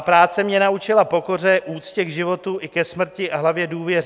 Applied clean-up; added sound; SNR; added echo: none; none; none; none.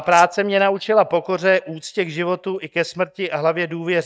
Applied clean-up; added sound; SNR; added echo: neural mask model DeepFilterNet 3.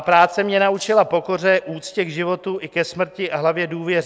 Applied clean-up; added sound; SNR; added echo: neural separator model SepFormer DNS4.